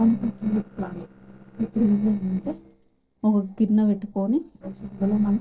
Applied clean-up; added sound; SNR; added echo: neural separator model SepFormer DNS4.